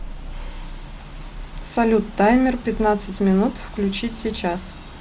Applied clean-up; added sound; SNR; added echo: none; none; none; none.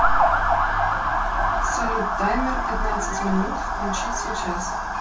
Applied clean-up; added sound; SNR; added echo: none; Motor vehicle (road) / Siren; -3 dB; reverberation time 0.2 s.